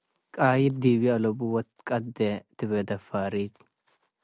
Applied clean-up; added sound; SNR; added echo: none; none; none; none.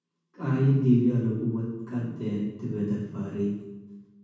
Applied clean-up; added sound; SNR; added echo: none; none; none; reverberation time 1.1 s.